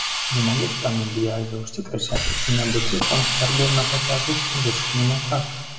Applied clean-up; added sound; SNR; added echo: none; Hiss; 1 dB; reverberation time 1.3 s.